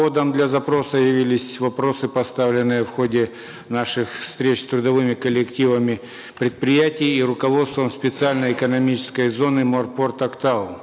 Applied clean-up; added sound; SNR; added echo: none; none; none; none.